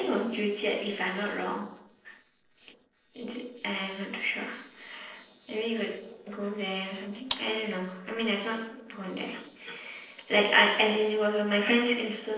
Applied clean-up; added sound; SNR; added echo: neural separator model SepFormer DNS4.